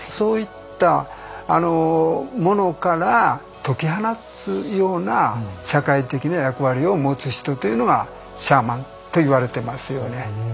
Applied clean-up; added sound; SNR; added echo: none; none; none; none.